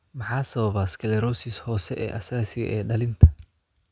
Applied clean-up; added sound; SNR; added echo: none; none; none; none.